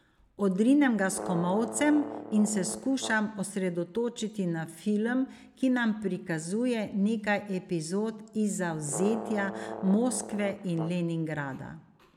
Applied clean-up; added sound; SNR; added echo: none; Brass instrument; 11 dB; none.